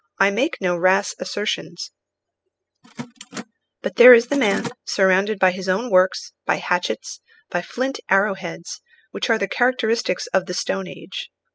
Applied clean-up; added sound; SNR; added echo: classical method spectral subtraction.